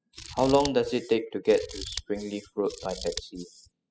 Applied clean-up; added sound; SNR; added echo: classical method spectral subtraction.